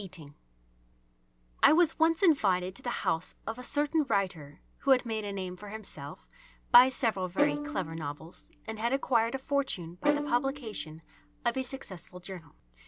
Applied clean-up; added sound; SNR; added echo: none; Bowed string instrument; 5 dB; none.